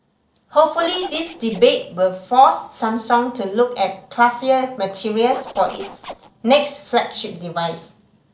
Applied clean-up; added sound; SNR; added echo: neural separator model SepFormer DNS4.